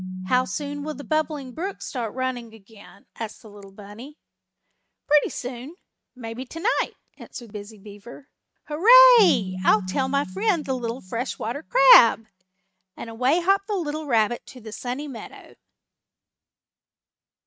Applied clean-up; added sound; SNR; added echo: neural mask model RNNoise.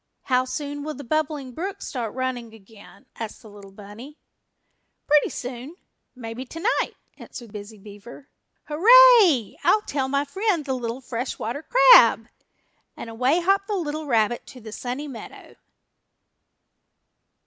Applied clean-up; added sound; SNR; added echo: none; none; none; none.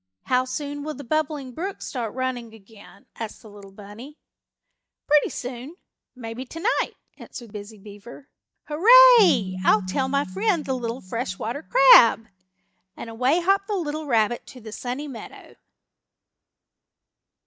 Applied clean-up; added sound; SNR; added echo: neural mask model DeepFilterNet 3.